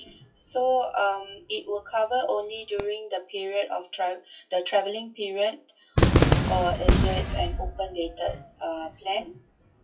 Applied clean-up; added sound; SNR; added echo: classical method WPE with log-MMSE.